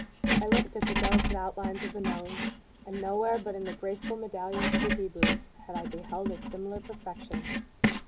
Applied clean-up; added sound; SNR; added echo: none; Writing; -4 dB; none.